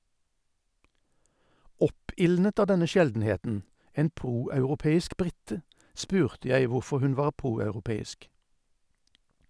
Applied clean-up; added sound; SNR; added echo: none; none; none; none.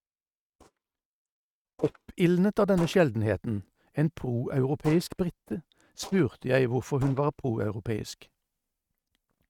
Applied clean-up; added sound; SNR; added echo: neural mask model RNNoise.